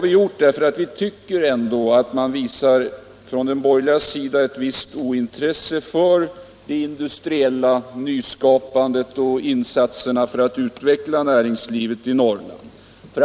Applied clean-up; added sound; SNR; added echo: none; none; none; none.